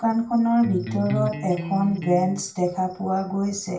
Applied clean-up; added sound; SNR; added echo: none; Electric guitar; 7 dB; reverberation time 0.3 s.